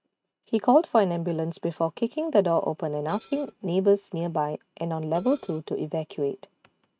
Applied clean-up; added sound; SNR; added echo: neural mask model RNNoise.